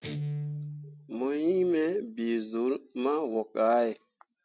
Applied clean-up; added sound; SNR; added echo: neural mask model RNNoise.